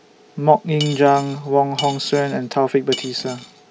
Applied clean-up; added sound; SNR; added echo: none; Cutlery, silverware / Dishes, pots, and pans; 13 dB; none.